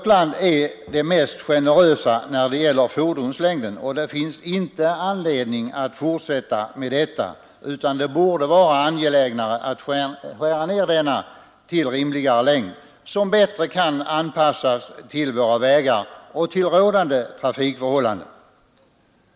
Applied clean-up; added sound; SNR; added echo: none; none; none; none.